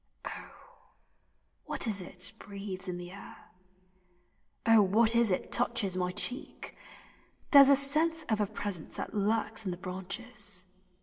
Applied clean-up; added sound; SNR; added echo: none; none; none; reverberation time 2.8 s.